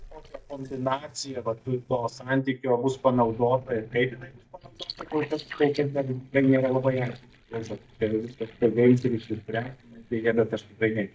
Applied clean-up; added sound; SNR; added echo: neural mask model DeepFilterNet 3.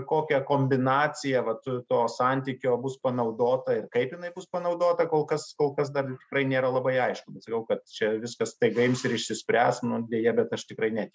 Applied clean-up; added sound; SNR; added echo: none; none; none; none.